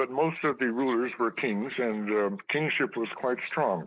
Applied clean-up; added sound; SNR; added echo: neural mask model Resemble Enhance denoiser.